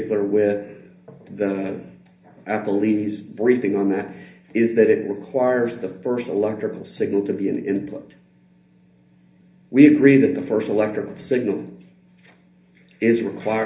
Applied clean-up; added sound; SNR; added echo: none; none; none; reverberation time 0.3 s.